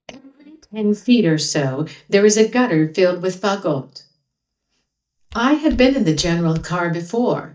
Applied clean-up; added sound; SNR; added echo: neural mask model DeepFilterNet 3.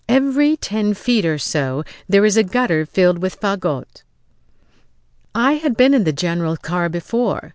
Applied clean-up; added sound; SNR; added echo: none; none; none; none.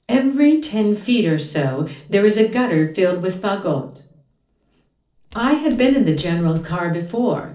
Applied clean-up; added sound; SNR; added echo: neural separator model SepFormer DNS4.